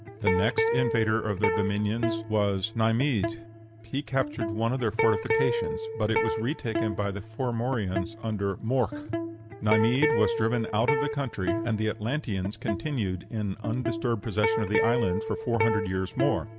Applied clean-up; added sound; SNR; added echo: none; Electric guitar; 2 dB; none.